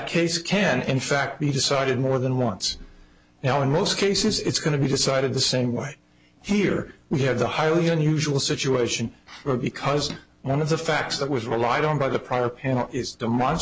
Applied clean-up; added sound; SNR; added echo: none; none; none; none.